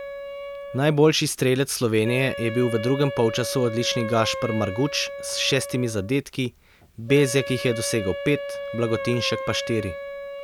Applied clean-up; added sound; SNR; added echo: none; Wind instrument, woodwind instrument; 9 dB; none.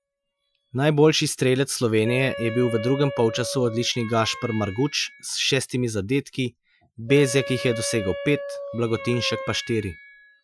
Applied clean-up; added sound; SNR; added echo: classical method Wiener filter.